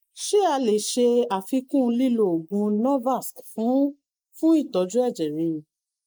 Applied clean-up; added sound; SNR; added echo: neural mask model Resemble Enhance denoiser.